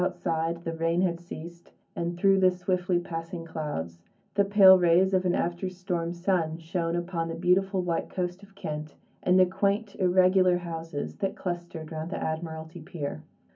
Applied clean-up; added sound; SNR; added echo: none; none; none; reverberation time 0.3 s.